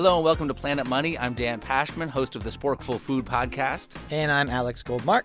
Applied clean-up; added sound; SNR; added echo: none; Tambourine; 18 dB; none.